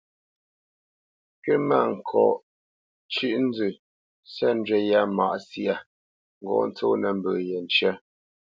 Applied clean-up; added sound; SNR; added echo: none; none; none; none.